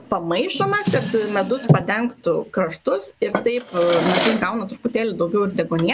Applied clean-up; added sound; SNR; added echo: none; Drawer open or close; 5 dB; none.